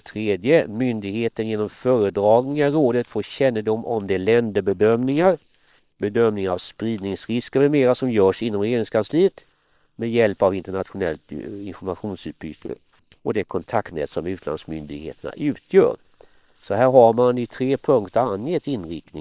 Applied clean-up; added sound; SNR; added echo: neural separator model SepFormer WHAM!.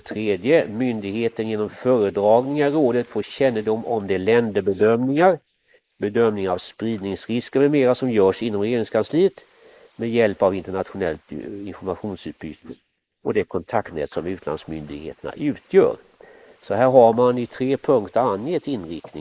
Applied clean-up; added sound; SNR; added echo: neural mask model Resemble Enhance denoiser.